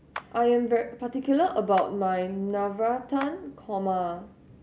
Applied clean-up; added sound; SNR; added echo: none; Clapping; 19 dB; none.